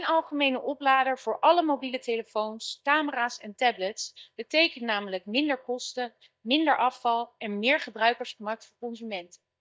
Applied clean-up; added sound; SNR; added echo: neural mask model DeepFilterNet 3.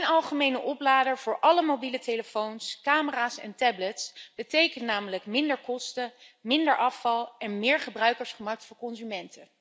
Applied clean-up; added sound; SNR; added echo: none; none; none; none.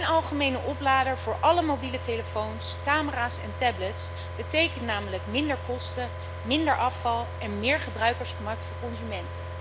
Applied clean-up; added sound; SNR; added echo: none; Car; 7 dB; none.